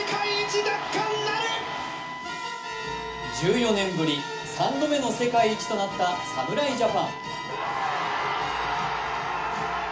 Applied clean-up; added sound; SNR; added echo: none; Wind instrument, woodwind instrument; 12 dB; reverberation time 0.4 s.